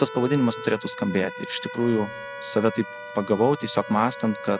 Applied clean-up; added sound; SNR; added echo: none; Trumpet + Bowed string instrument; 12 dB; none.